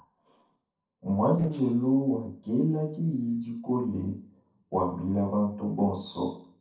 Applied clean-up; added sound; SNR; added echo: neural separator model SepFormer DNS4.